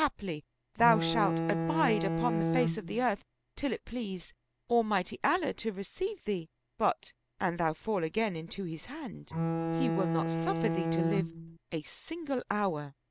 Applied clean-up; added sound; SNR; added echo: none; Bowed string instrument; -1 dB; none.